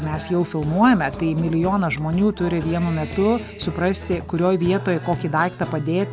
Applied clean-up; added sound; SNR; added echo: none; Guitar; 12 dB; none.